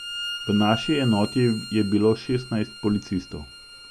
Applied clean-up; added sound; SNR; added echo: none; Bowed string instrument; 12 dB; none.